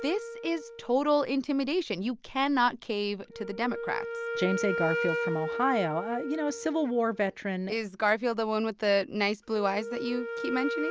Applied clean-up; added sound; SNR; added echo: none; Wind instrument, woodwind instrument; 7 dB; none.